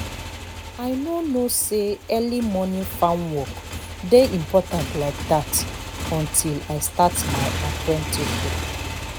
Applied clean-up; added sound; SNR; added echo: none; Motorcycle; 7 dB; none.